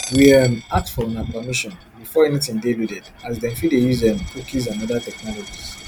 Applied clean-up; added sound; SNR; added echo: none; Coin (dropping); 16 dB; none.